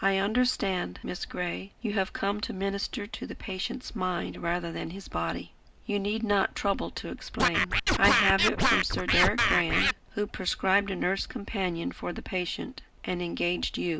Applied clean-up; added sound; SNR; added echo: none; Scratching (performance technique); -4 dB; none.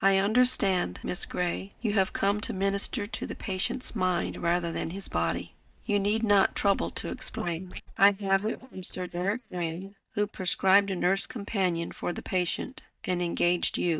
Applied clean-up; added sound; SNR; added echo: neural mask model DeepFilterNet 3.